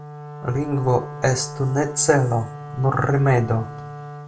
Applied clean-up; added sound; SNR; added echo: none; Wind instrument, woodwind instrument; 13 dB; reverberation time 0.3 s.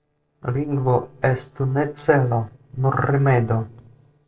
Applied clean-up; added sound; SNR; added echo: neural separator model SepFormer DNS4.